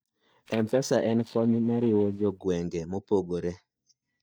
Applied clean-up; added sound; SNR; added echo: neural mask model DeepFilterNet 3.